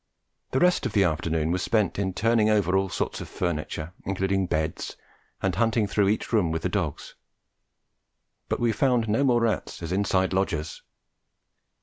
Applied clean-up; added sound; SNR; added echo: none; none; none; none.